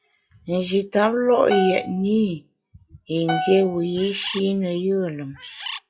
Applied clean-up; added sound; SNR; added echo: classical method log-MMSE.